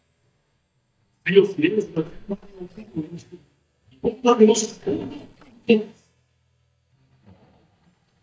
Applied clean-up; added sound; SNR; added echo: neural mask model DeepFilterNet 3.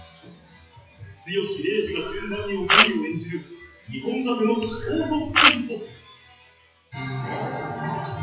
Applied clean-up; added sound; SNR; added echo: classical method WPE with log-MMSE.